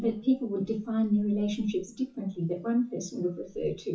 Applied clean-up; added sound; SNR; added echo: classical method WPE with log-MMSE.